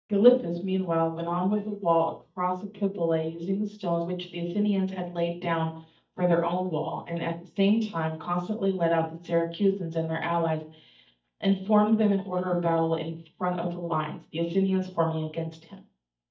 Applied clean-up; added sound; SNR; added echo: neural mask model DeepFilterNet 3.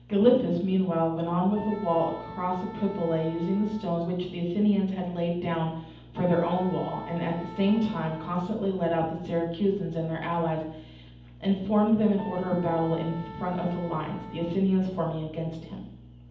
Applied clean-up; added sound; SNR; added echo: none; Wind instrument, woodwind instrument; 17 dB; reverberation time 0.8 s.